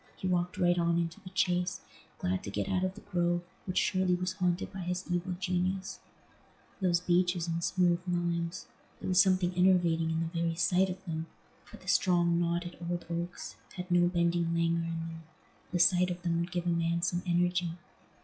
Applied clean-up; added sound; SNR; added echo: classical method log-MMSE.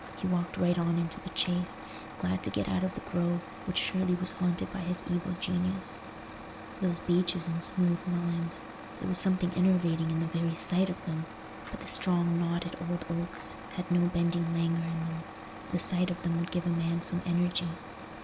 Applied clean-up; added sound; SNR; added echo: none; Truck; 13 dB; none.